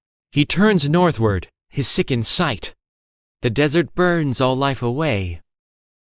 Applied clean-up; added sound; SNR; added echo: neural mask model Resemble Enhance denoiser.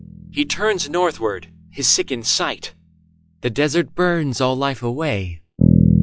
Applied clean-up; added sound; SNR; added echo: classical method log-MMSE.